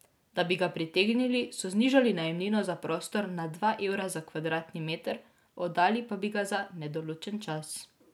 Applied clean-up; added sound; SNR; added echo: none; none; none; none.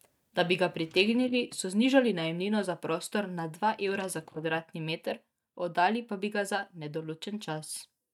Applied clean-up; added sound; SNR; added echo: neural mask model DeepFilterNet 3.